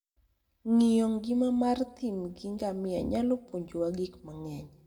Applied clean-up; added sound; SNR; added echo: none; none; none; reverberation time 1.4 s.